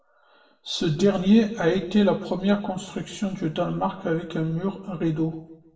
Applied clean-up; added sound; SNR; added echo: none; none; none; reverberation time 0.7 s.